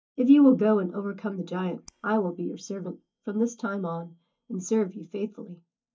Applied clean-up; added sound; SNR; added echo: neural mask model DeepFilterNet 3.